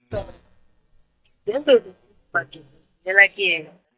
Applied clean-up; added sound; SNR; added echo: neural mask model DeepFilterNet 3.